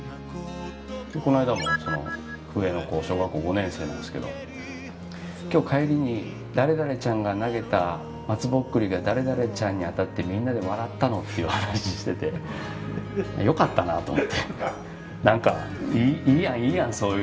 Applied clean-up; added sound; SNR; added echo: none; none; none; none.